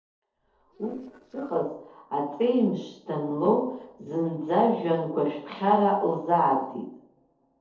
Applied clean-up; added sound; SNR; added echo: neural separator model SepFormer DNS4.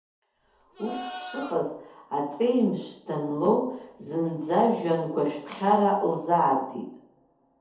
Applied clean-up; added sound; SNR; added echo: none; Livestock, farm animals, working animals; 13 dB; reverberation time 2.1 s.